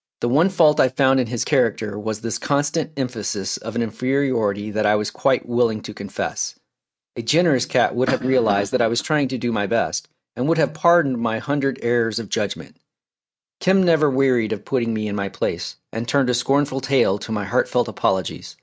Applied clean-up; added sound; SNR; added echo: neural mask model RNNoise.